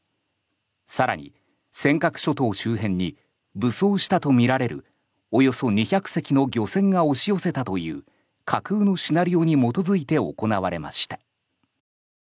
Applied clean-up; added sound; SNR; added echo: none; none; none; none.